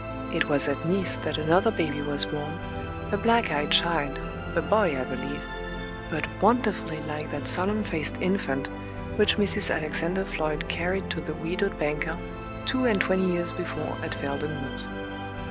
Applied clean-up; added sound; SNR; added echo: none; Musical instrument; 6 dB; none.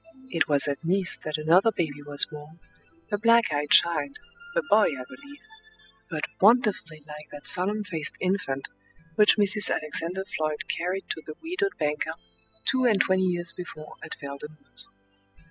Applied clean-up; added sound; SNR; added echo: classical method spectral subtraction.